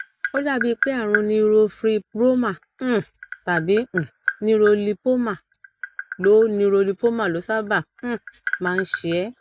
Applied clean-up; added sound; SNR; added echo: none; Tap; 11 dB; none.